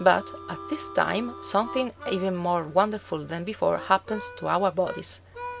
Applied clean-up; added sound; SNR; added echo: none; Harmonica; 15 dB; none.